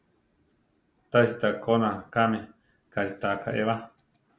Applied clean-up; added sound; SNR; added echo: none; none; none; none.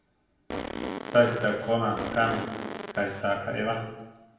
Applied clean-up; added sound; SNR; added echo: none; Fart; 7 dB; reverberation time 0.9 s.